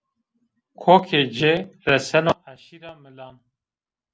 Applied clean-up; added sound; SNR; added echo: none; none; none; none.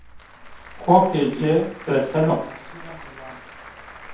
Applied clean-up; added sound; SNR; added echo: none; Applause / Crowd; 17 dB; reverberation time 0.6 s.